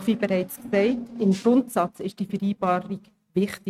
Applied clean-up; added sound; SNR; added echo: neural mask model RNNoise.